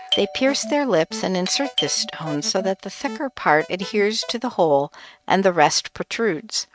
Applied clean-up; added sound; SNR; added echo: neural mask model RNNoise.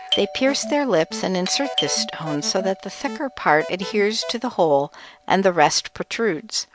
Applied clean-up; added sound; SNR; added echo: none; Doorbell + Alarm; 11 dB; none.